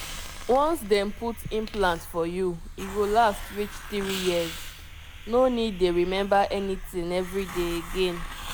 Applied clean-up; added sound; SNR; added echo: none; Hiss; 10 dB; none.